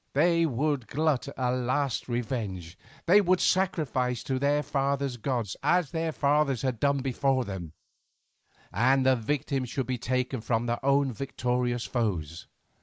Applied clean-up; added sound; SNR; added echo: neural mask model Resemble Enhance denoiser.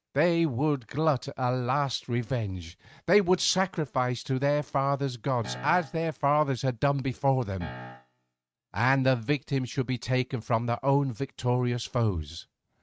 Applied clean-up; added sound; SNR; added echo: neural mask model RNNoise.